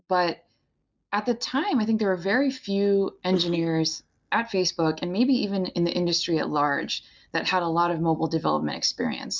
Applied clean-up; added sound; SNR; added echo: neural mask model DeepFilterNet 3.